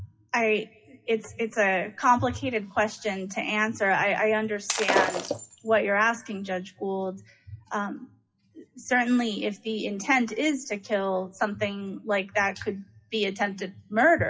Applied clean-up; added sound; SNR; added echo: classical method WPE with log-MMSE.